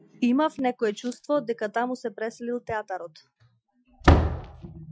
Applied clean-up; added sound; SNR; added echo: classical method Wiener filter.